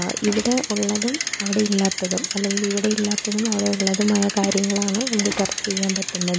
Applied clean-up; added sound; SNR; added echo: none; Bicycle; 4 dB; none.